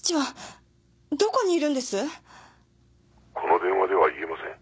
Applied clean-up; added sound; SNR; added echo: none; none; none; none.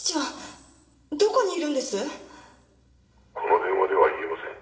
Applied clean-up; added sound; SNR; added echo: none; none; none; reverberation time 1.6 s.